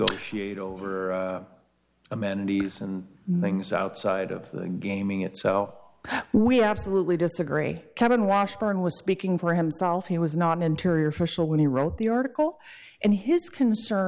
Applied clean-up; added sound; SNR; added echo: none; none; none; none.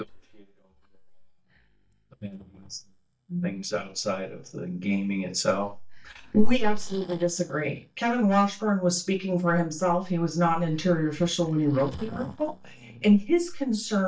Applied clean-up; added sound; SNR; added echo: neural mask model DeepFilterNet 3.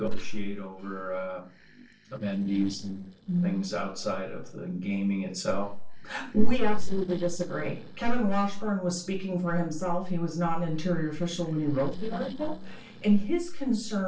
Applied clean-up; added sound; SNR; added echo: neural separator model SepFormer DNS4.